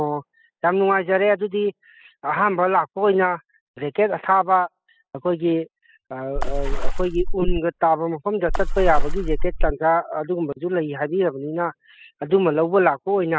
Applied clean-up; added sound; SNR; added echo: classical method spectral subtraction.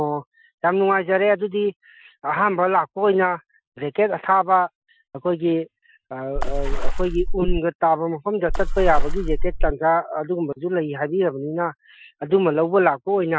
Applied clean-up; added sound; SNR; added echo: classical method Wiener filter.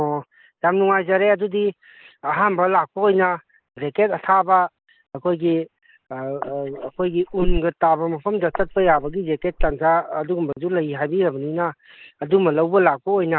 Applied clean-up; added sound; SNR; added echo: neural mask model Resemble Enhance denoiser.